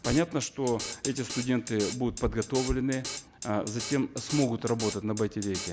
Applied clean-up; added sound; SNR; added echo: none; Drum kit; 10 dB; none.